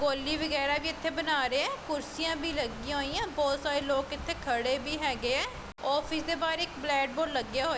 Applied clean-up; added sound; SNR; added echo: none; none; none; none.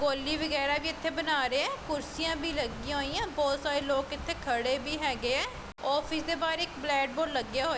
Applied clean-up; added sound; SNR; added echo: none; Wind; 17 dB; none.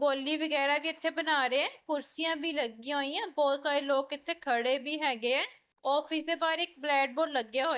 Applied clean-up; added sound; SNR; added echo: neural mask model DeepFilterNet 3.